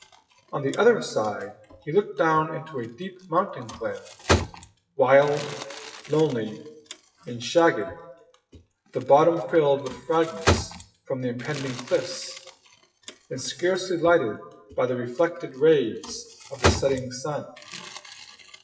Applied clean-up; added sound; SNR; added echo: classical method WPE with log-MMSE.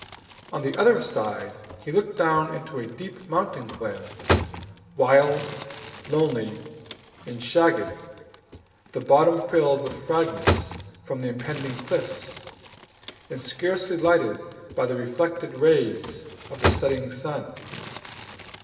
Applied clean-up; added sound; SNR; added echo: none; Crumpling, crinkling; 8 dB; reverberation time 1.4 s.